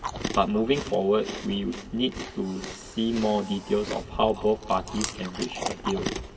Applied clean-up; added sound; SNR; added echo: none; Chewing, mastication; 9 dB; reverberation time 1.9 s.